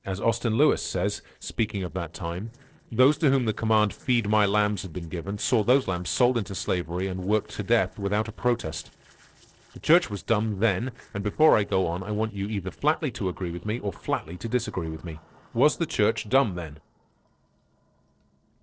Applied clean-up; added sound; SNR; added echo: neural separator model SepFormer DNS4.